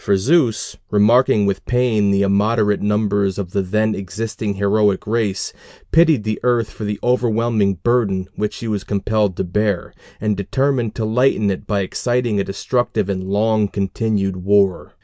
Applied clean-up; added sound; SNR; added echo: none; none; none; none.